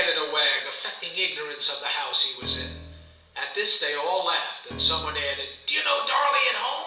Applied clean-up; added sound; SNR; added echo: none; Piano; 15 dB; reverberation time 0.7 s.